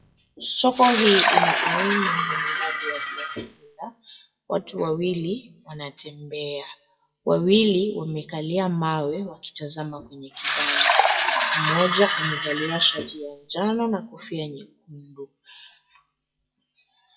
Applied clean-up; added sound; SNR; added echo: classical method WPE with log-MMSE.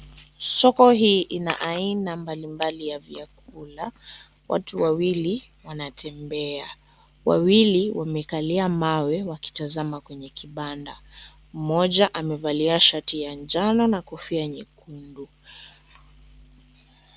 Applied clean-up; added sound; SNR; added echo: none; none; none; none.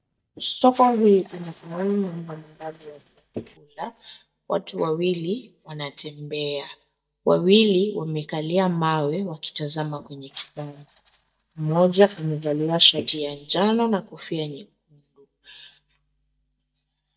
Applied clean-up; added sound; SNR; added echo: neural mask model DeepFilterNet 3.